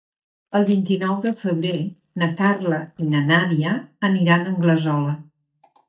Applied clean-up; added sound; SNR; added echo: neural mask model DeepFilterNet 3.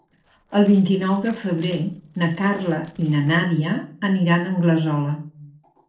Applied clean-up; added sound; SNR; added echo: neural separator model SepFormer DNS4.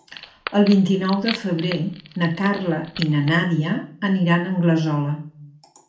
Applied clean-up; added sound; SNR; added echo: none; Wood; 15 dB; reverberation time 0.4 s.